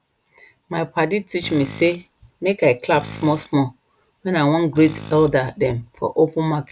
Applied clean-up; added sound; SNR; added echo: none; Tools; 17 dB; none.